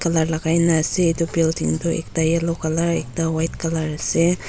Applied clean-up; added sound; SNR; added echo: none; Bass guitar; 18 dB; none.